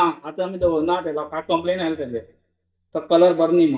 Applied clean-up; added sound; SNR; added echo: neural mask model DeepFilterNet 3.